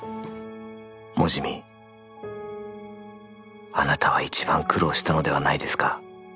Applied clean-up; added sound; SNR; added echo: none; none; none; none.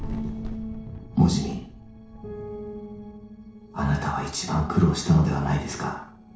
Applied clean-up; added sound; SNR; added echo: neural separator model SepFormer DNS4.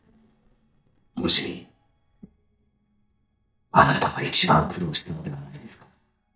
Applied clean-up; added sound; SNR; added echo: neural mask model DeepFilterNet 3.